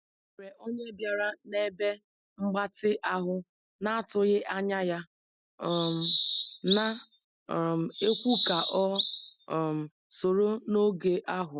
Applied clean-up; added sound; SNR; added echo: none; Bird vocalization, bird call, bird song; -2 dB; none.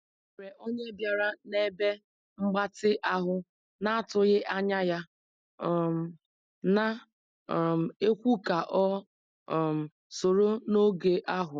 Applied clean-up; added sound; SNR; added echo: none; none; none; none.